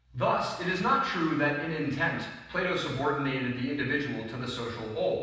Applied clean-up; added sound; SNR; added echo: none; none; none; reverberation time 1.1 s.